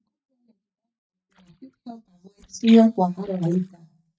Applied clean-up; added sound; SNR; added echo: neural mask model DeepFilterNet 3.